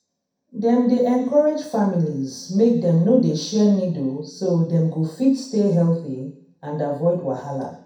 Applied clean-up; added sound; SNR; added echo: none; none; none; reverberation time 0.6 s.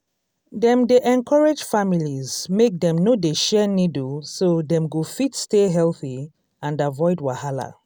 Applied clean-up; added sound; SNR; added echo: none; none; none; none.